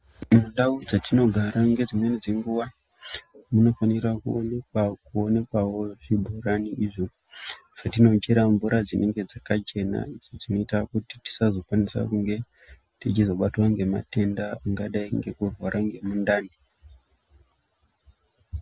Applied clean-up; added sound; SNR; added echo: none; none; none; none.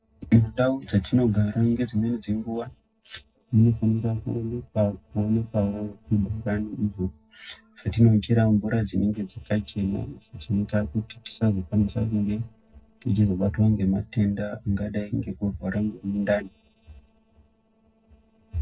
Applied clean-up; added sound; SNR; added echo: neural separator model SepFormer DNS4.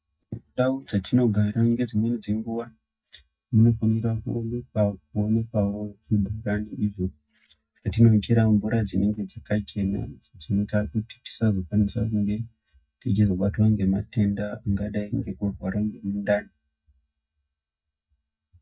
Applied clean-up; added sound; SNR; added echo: neural mask model DeepFilterNet 3.